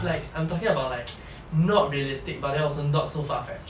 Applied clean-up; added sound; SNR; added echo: none; none; none; none.